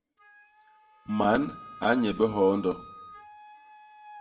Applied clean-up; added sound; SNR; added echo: none; Wind instrument, woodwind instrument; 18 dB; reverberation time 0.4 s.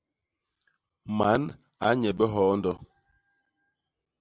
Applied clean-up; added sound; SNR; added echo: none; none; none; none.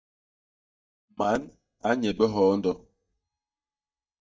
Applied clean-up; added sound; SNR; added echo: neural mask model DeepFilterNet 3.